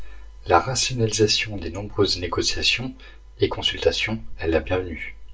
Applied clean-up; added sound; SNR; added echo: none; none; none; reverberation time 0.2 s.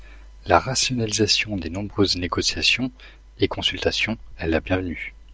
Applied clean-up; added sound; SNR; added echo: none; none; none; none.